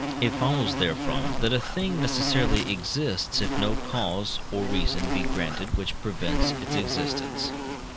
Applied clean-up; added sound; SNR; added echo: none; Insect + Meow; -1 dB; none.